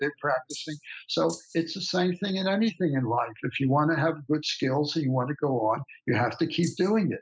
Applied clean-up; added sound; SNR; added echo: classical method spectral subtraction.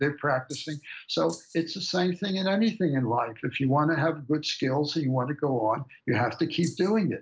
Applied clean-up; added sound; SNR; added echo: neural separator model SepFormer DNS4.